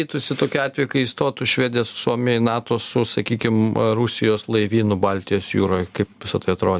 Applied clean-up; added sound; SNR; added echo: none; none; none; none.